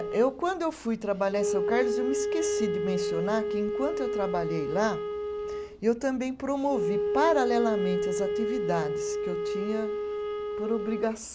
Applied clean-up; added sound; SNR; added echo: none; Wind instrument, woodwind instrument; 0 dB; none.